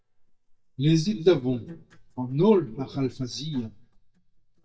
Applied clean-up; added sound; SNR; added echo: neural mask model DeepFilterNet 3.